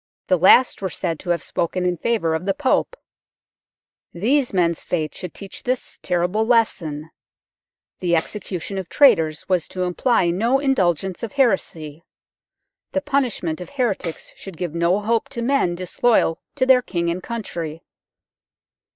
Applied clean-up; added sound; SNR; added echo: neural mask model DeepFilterNet 3.